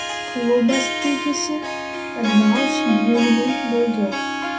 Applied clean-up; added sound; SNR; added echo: none; Harp; 4 dB; reverberation time 0.2 s.